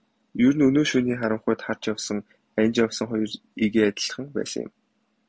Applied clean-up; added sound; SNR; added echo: none; none; none; none.